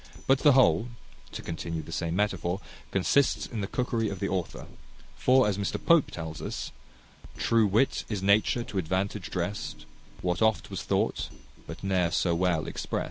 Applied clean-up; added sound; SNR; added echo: none; Drum kit; 13 dB; none.